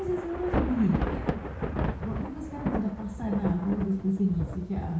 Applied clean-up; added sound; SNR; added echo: none; Thunder / Rain; 4 dB; reverberation time 0.6 s.